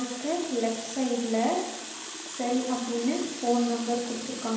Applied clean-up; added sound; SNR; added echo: none; Water tap, faucet; 10 dB; reverberation time 0.9 s.